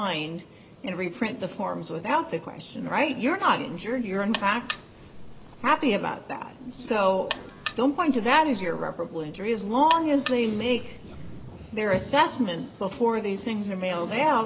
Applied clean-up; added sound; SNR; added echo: none; Alarm; 13 dB; none.